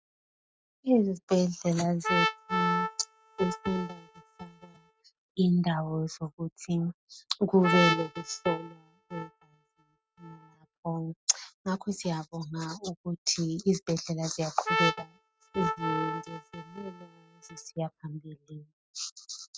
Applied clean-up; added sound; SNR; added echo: neural mask model RNNoise.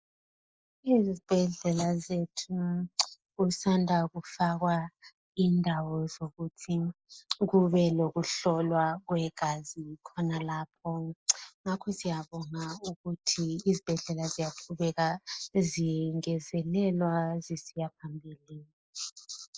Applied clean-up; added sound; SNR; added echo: neural mask model Resemble Enhance denoiser.